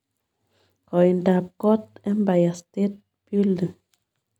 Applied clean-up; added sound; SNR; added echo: none; none; none; none.